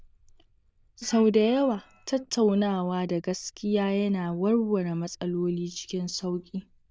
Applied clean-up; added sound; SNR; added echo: neural diffusion model UNIVERSE++.